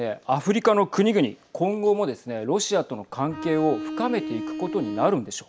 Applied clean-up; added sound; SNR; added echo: none; Bowed string instrument; 8 dB; none.